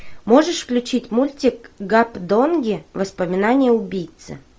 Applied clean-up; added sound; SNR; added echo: none; none; none; none.